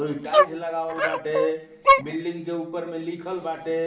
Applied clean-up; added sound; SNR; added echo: none; Dog; -4 dB; reverberation time 0.7 s.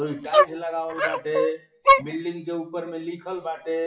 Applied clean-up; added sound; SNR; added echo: classical method WPE with log-MMSE.